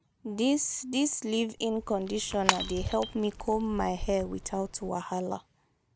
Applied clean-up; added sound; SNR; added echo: none; Shatter / Crushing; 6 dB; none.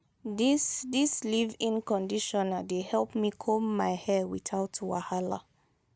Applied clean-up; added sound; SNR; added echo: none; none; none; none.